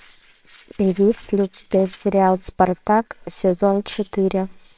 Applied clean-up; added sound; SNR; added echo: neural separator model SepFormer WHAMR!.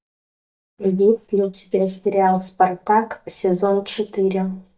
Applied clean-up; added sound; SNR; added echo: neural mask model DeepFilterNet 3.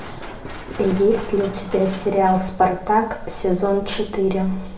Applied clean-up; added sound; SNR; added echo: none; Run; 17 dB; reverberation time 0.6 s.